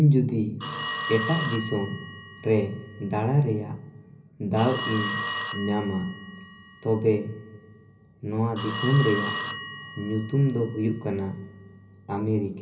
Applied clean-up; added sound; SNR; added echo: none; Telephone; 1 dB; reverberation time 0.5 s.